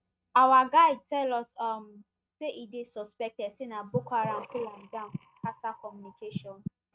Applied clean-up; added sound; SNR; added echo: neural mask model RNNoise.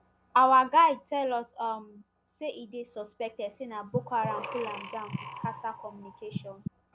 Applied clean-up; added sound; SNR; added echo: none; Breathing; 10 dB; none.